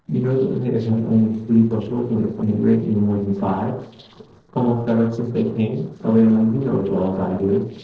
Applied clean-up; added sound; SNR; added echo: neural separator model SepFormer DNS4.